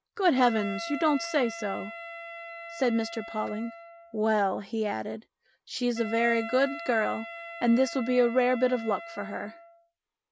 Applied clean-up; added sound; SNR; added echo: none; Wind instrument, woodwind instrument; 13 dB; none.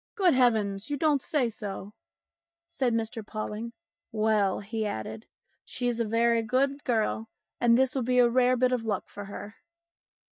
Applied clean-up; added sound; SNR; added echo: neural mask model DeepFilterNet 3.